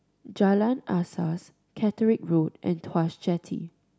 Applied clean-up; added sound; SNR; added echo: none; none; none; none.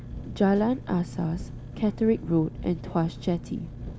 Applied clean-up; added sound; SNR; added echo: none; Engine; 11 dB; none.